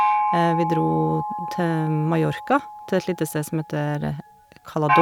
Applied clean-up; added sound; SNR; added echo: none; Gong; 2 dB; none.